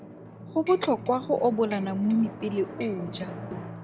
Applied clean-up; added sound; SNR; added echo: none; Drum + Dishes, pots, and pans; 10 dB; none.